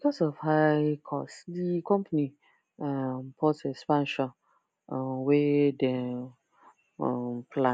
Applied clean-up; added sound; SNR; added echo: none; none; none; none.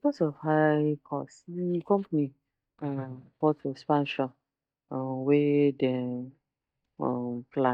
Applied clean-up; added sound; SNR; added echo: neural mask model DeepFilterNet 3.